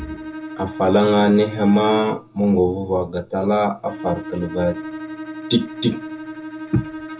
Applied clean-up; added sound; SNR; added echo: none; Bowed string instrument; 12 dB; reverberation time 0.2 s.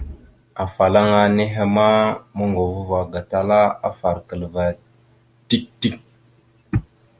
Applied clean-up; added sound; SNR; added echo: none; none; none; none.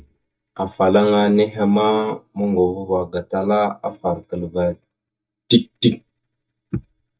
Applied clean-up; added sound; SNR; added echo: neural mask model DeepFilterNet 3.